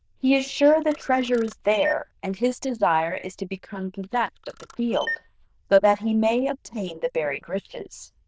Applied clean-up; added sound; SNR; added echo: neural diffusion model UNIVERSE++.